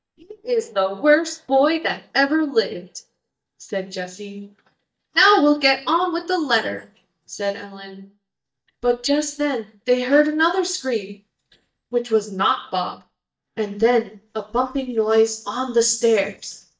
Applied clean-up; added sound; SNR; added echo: neural mask model DeepFilterNet 3.